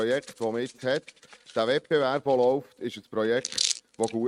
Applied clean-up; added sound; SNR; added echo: neural mask model RNNoise.